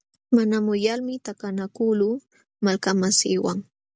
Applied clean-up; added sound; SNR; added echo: none; none; none; none.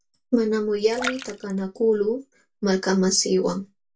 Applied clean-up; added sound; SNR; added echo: none; Splash, splatter; 14 dB; reverberation time 0.2 s.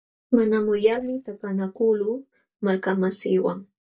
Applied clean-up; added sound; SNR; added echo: neural mask model DeepFilterNet 3.